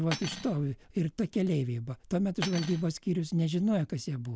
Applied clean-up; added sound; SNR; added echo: none; Cutlery, silverware; 14 dB; none.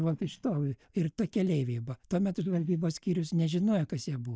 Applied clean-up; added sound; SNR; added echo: neural mask model DeepFilterNet 3.